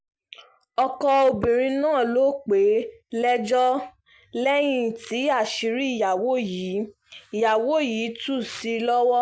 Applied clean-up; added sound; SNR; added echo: none; none; none; none.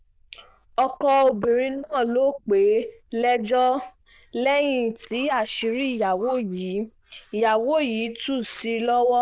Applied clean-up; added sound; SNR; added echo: neural diffusion model UNIVERSE++.